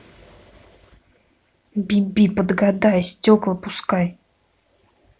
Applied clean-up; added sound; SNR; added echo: none; none; none; none.